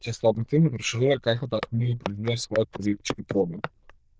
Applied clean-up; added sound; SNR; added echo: neural diffusion model UNIVERSE++.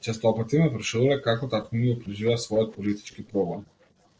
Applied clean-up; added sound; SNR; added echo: neural separator model SepFormer DNS4.